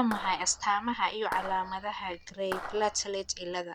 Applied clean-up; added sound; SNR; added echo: none; Clapping; 11 dB; none.